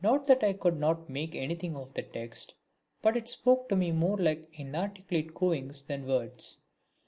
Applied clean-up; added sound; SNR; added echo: none; none; none; none.